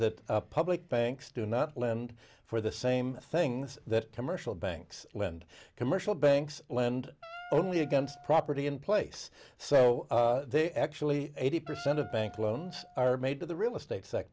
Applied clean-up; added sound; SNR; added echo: none; Wind instrument, woodwind instrument; 19 dB; none.